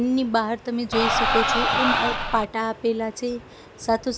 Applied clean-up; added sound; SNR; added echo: none; Crowd; -3 dB; none.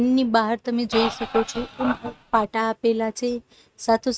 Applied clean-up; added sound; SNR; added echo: neural mask model RNNoise.